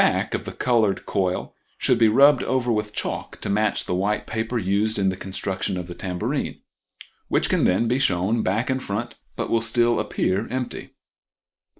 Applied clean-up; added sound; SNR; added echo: neural mask model Resemble Enhance denoiser.